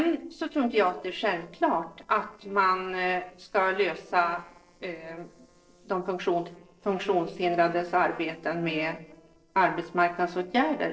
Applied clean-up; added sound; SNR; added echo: neural separator model SepFormer DNS4.